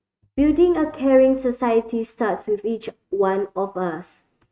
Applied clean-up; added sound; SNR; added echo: neural mask model RNNoise.